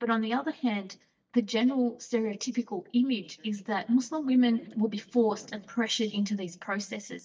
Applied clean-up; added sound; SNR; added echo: neural mask model DeepFilterNet 3.